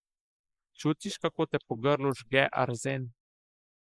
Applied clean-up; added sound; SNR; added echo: neural mask model Resemble Enhance denoiser.